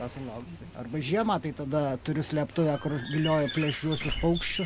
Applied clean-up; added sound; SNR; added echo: none; Chirp, tweet + Squeak / Slam / Alarm / Wood; 10 dB; none.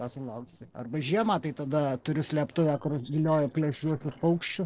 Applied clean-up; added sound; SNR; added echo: neural separator model SepFormer DNS4.